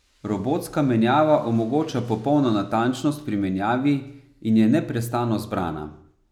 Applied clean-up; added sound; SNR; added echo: none; none; none; none.